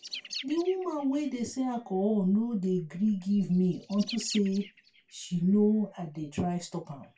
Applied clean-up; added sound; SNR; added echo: none; Bird; 18 dB; reverberation time 0.2 s.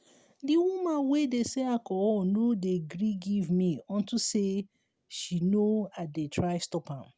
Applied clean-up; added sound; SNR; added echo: none; none; none; none.